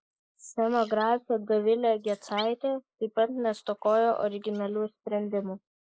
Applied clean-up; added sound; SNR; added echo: neural mask model Resemble Enhance denoiser.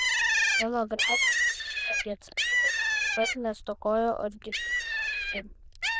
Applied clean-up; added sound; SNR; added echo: neural diffusion model UNIVERSE++.